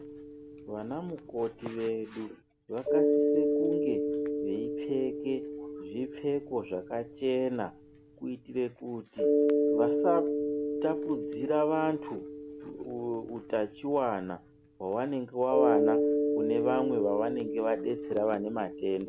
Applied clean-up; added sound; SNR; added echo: none; Mallet percussion; -1 dB; none.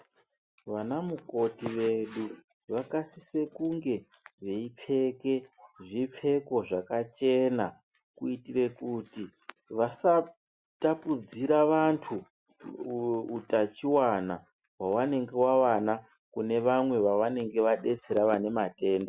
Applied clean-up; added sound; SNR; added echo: none; none; none; none.